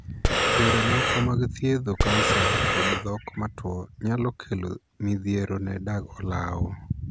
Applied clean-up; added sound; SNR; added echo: none; Breathing; -3 dB; none.